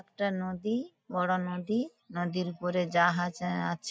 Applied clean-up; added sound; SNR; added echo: none; none; none; none.